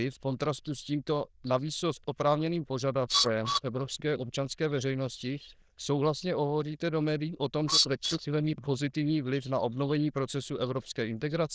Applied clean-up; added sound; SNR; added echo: neural diffusion model UNIVERSE++.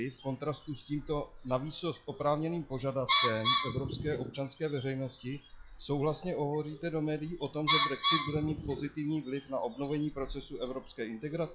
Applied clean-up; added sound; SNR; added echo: classical method log-MMSE.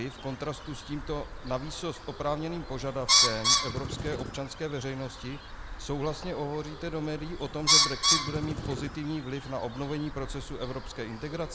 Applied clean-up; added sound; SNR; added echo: none; Bird; -3 dB; none.